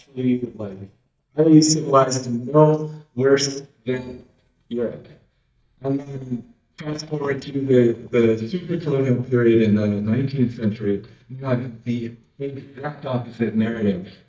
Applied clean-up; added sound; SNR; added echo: neural mask model DeepFilterNet 3.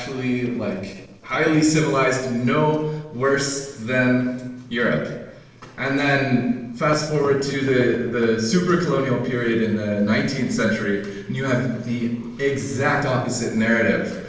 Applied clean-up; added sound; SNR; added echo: neural separator model SepFormer DNS4.